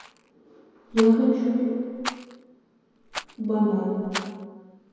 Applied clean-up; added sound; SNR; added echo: none; Rattle; 14 dB; reverberation time 2.2 s.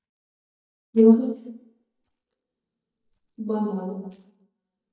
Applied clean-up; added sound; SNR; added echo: neural mask model DeepFilterNet 3.